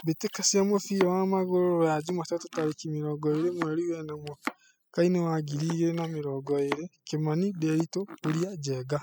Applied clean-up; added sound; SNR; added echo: classical method spectral subtraction.